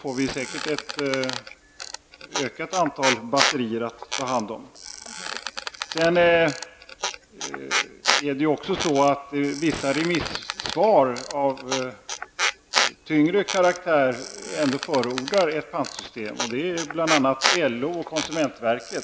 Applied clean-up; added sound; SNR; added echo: none; Squeak; 6 dB; none.